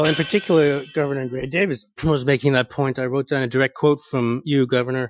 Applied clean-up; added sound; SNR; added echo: classical method Wiener filter.